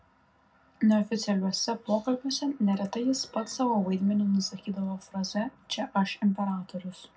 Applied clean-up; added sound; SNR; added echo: none; none; none; reverberation time 0.4 s.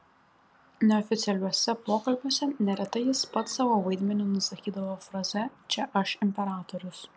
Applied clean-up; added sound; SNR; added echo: none; none; none; none.